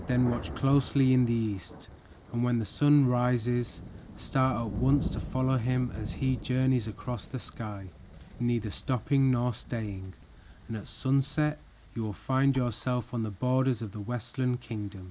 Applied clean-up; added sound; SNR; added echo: none; Thunder; 13 dB; none.